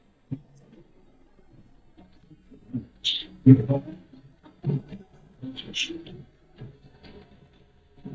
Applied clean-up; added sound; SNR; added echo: neural mask model DeepFilterNet 3.